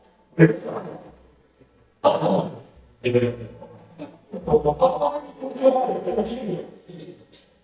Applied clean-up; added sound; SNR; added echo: neural mask model DeepFilterNet 3.